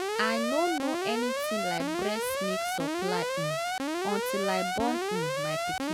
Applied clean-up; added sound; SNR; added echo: none; Alarm; -3 dB; none.